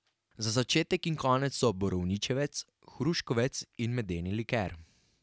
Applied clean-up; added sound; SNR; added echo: none; none; none; none.